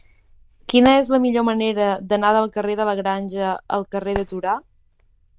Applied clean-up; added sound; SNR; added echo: neural diffusion model UNIVERSE++.